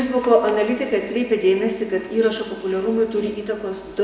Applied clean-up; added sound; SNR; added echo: none; none; none; reverberation time 1.6 s.